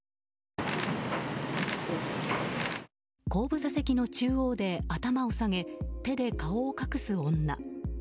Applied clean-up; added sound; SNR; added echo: none; none; none; none.